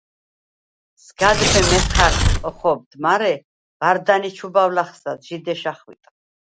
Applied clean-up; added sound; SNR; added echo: none; Tearing; -3 dB; none.